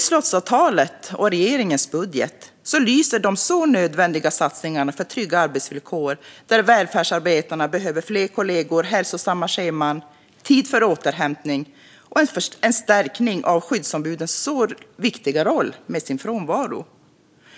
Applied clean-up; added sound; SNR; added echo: none; none; none; none.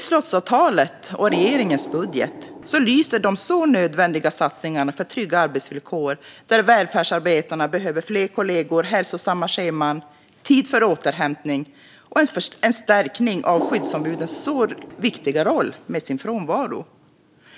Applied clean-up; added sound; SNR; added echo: none; Water; 11 dB; none.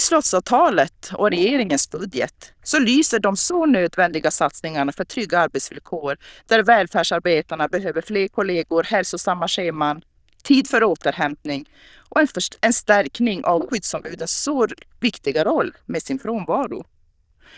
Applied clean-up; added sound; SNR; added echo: neural diffusion model UNIVERSE++.